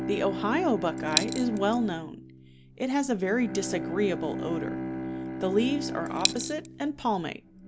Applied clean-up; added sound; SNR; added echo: none; Bowed string instrument + Coin (dropping); 4 dB; none.